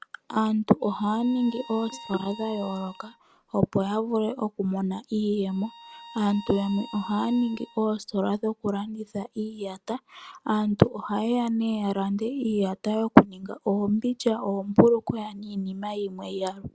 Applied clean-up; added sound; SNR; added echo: none; Bowed string instrument; 19 dB; none.